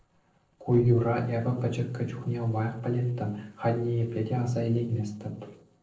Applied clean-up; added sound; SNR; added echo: neural separator model SepFormer DNS4.